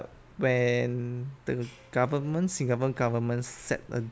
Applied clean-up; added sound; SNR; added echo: none; none; none; none.